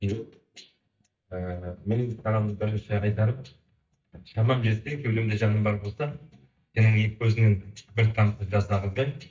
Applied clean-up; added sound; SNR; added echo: neural mask model DeepFilterNet 3.